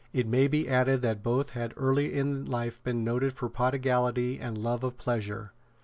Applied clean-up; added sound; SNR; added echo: none; none; none; none.